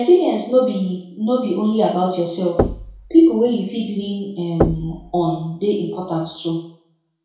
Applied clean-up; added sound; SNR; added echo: none; Knock; 8 dB; reverberation time 0.5 s.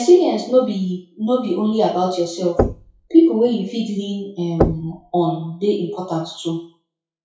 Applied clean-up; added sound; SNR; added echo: classical method WPE with log-MMSE.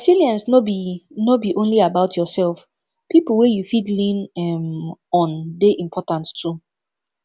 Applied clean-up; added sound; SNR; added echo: none; none; none; none.